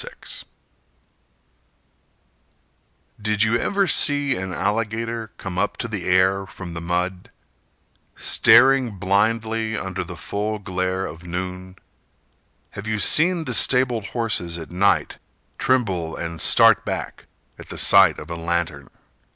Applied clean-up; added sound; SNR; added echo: none; none; none; none.